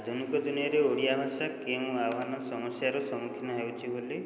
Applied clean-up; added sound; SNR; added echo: none; none; none; none.